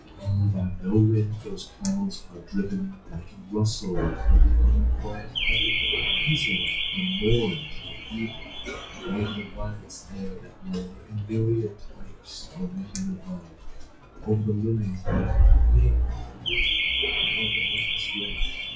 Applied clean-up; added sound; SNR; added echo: classical method WPE with log-MMSE.